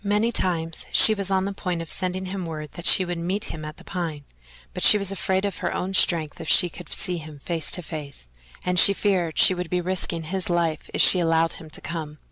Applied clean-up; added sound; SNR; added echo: none; none; none; none.